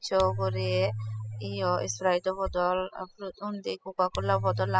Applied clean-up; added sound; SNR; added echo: classical method spectral subtraction.